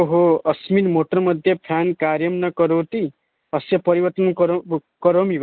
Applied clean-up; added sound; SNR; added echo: none; none; none; none.